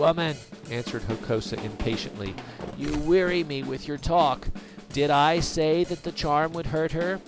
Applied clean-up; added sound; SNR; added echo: none; Drum kit + Mechanisms; 13 dB; none.